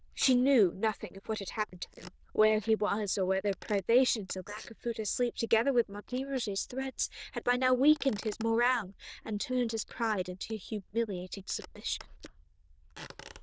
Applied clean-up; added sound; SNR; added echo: neural diffusion model UNIVERSE++.